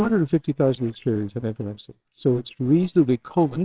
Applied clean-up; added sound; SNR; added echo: neural separator model SepFormer WHAMR!.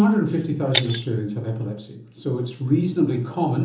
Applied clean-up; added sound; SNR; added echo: none; Shatter; 11 dB; reverberation time 1.2 s.